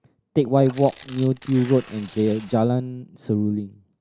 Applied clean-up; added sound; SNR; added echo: none; Tearing + Splash, splatter; 19 dB; none.